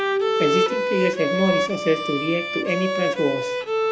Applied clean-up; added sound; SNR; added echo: none; Bowed string instrument; -2 dB; none.